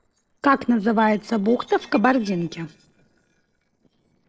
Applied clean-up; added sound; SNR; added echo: neural separator model SepFormer DNS4.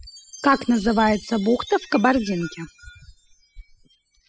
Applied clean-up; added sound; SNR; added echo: classical method spectral subtraction.